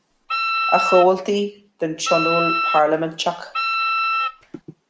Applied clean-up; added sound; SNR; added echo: none; Wind instrument, woodwind instrument; 1 dB; none.